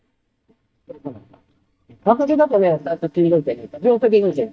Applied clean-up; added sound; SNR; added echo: neural mask model DeepFilterNet 3.